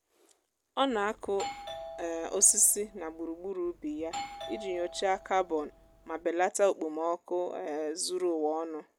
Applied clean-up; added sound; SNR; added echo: none; Doorbell; 13 dB; none.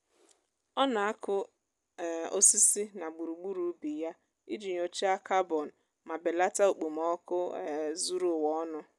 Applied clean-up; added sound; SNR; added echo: none; none; none; none.